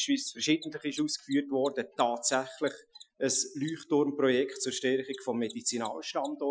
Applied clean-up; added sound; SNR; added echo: classical method Wiener filter.